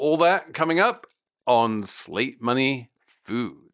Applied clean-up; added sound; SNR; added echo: neural mask model DeepFilterNet 3.